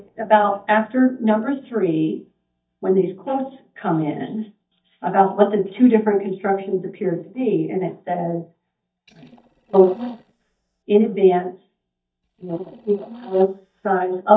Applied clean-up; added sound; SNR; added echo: neural mask model DeepFilterNet 3.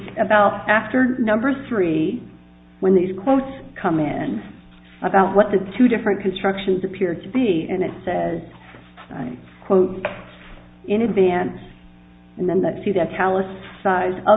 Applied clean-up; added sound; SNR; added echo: none; none; none; none.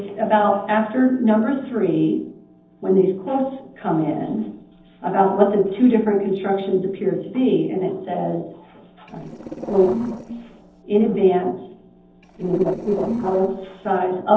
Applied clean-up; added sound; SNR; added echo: neural separator model SepFormer DNS4.